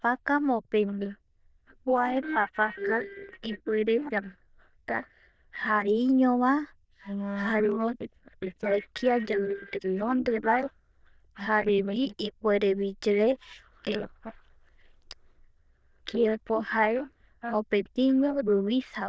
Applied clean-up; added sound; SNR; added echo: neural diffusion model UNIVERSE++.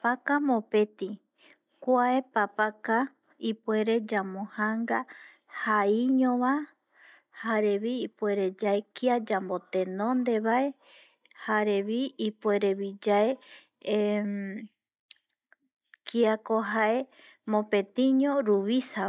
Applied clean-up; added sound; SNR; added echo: none; none; none; none.